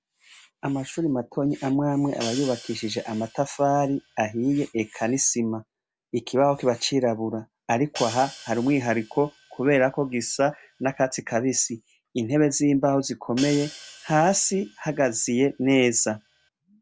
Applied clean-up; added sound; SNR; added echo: none; Hi-hat; 18 dB; none.